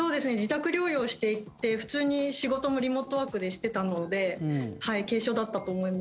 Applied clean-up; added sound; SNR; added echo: none; none; none; none.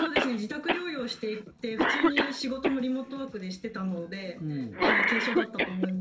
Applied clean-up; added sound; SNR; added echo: none; Cough; -2 dB; reverberation time 0.2 s.